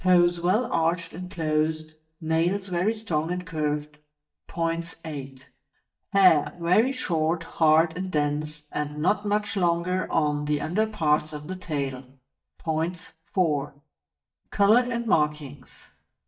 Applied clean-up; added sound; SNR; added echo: neural mask model DeepFilterNet 3.